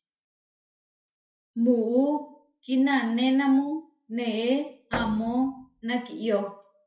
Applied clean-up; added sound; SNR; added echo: classical method WPE with log-MMSE.